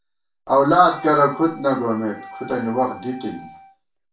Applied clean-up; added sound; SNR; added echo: none; Wind instrument, woodwind instrument; 19 dB; reverberation time 0.3 s.